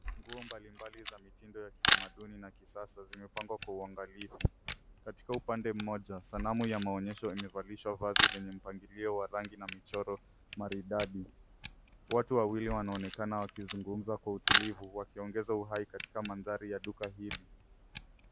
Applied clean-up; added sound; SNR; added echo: none; Camera; -2 dB; none.